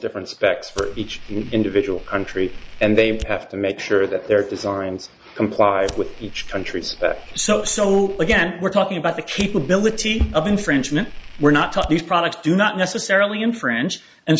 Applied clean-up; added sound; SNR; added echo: none; Fire; 12 dB; none.